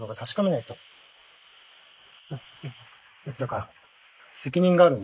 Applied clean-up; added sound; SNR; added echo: neural mask model Resemble Enhance denoiser.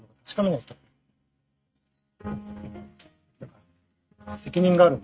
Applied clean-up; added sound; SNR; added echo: neural mask model RNNoise.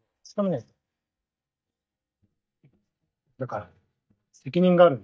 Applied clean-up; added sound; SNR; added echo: neural mask model DeepFilterNet 3.